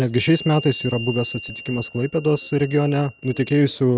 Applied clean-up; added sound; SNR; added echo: neural mask model RNNoise.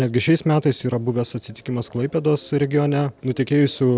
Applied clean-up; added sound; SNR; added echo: none; none; none; none.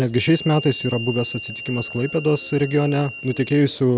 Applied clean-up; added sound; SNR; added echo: none; Harmonica; 14 dB; none.